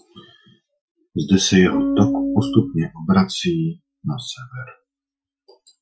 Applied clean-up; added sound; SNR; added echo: classical method Wiener filter.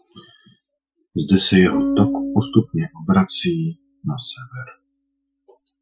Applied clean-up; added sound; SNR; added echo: classical method spectral subtraction.